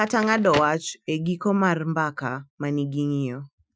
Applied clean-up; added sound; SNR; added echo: classical method Wiener filter.